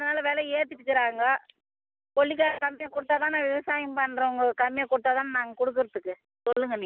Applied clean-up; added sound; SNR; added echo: none; none; none; none.